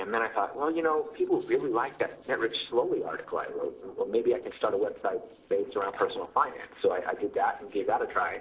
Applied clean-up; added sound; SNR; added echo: neural separator model SepFormer DNS4.